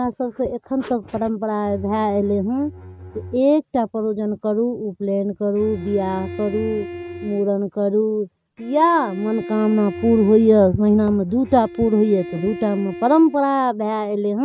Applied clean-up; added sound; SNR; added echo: neural mask model RNNoise.